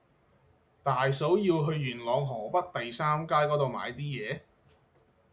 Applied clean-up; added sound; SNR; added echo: none; none; none; none.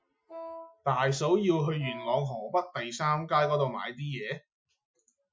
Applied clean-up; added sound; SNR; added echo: classical method Wiener filter.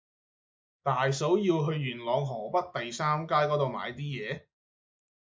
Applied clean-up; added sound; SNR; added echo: neural mask model Resemble Enhance denoiser.